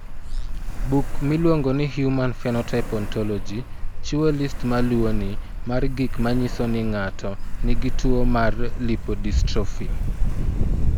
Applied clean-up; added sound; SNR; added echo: none; Ocean; -2 dB; none.